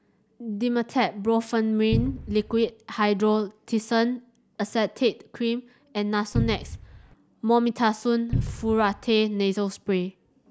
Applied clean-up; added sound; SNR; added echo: none; Cupboard open or close; 4 dB; none.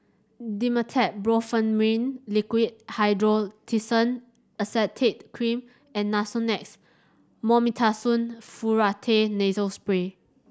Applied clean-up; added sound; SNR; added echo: none; none; none; none.